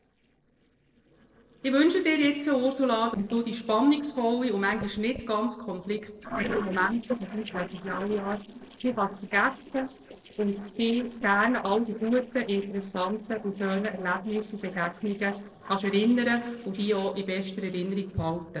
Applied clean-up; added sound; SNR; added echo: neural separator model SepFormer DNS4.